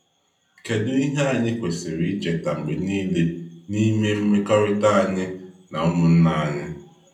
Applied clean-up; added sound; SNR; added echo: none; none; none; reverberation time 0.6 s.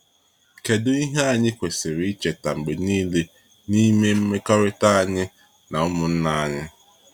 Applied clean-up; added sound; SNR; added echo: none; none; none; none.